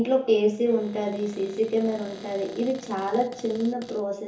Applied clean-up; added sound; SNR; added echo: none; Cupboard open or close; 20 dB; reverberation time 0.7 s.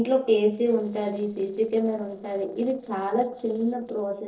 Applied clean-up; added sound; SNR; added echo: neural separator model SepFormer DNS4.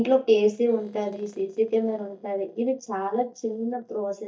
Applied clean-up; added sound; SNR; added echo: neural mask model DeepFilterNet 3.